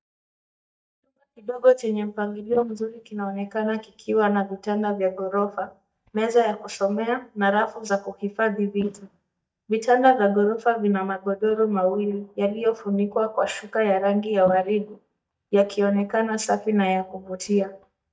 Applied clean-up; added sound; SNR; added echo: neural mask model DeepFilterNet 3.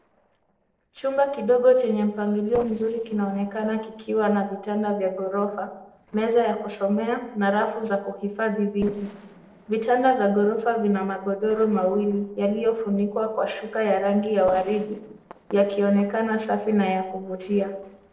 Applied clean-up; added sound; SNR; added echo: neural separator model SepFormer DNS4.